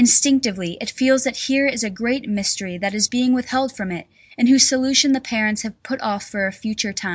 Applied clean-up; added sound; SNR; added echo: none; none; none; none.